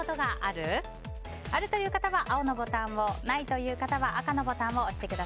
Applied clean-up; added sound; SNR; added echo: none; none; none; none.